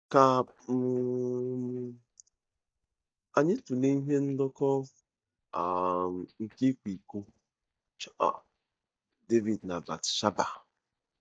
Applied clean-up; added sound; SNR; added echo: neural mask model DeepFilterNet 3.